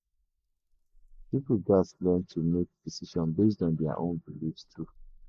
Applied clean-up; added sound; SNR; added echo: neural mask model Resemble Enhance denoiser.